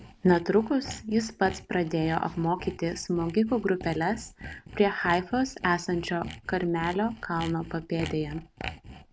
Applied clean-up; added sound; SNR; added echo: none; Sawing; 15 dB; none.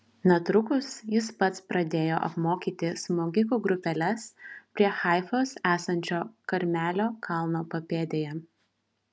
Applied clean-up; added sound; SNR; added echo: none; none; none; none.